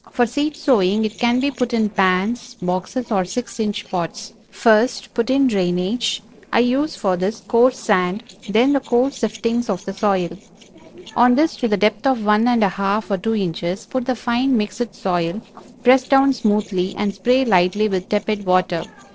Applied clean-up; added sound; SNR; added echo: neural separator model SepFormer DNS4.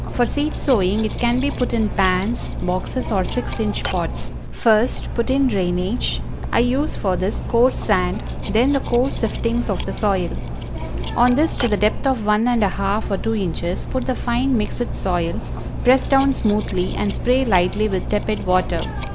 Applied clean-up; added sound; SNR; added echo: none; Cutlery, silverware; 4 dB; none.